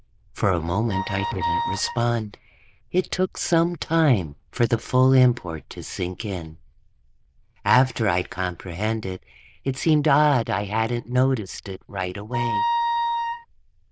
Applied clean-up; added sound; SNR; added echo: neural diffusion model UNIVERSE++.